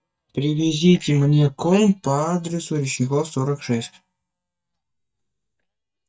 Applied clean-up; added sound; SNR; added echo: neural mask model DeepFilterNet 3.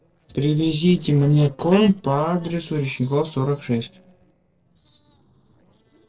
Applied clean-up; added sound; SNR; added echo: neural separator model SepFormer DNS4.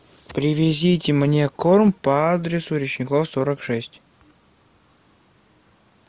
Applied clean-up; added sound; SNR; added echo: none; none; none; none.